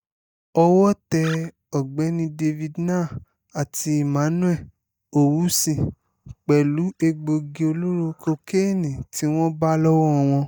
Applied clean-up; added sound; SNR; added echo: neural mask model DeepFilterNet 3.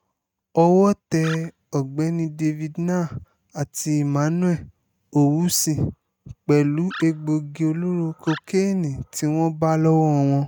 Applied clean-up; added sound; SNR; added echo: neural mask model RNNoise.